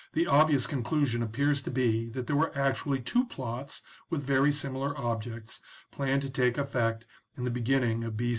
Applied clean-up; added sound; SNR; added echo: none; none; none; none.